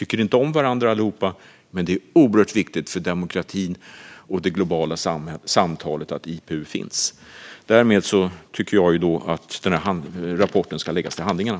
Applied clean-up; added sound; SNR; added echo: none; none; none; none.